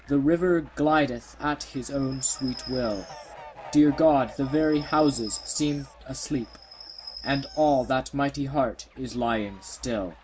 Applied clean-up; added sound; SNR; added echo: none; Fowl + Chirp, tweet; 18 dB; none.